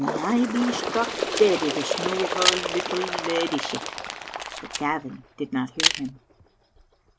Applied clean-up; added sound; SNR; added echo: none; Bird + Camera; 1 dB; none.